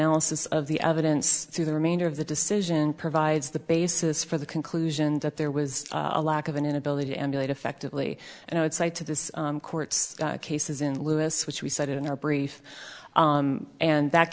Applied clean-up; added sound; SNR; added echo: none; none; none; none.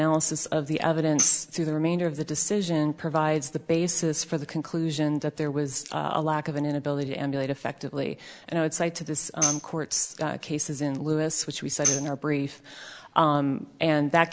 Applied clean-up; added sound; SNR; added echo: none; Tambourine; 6 dB; none.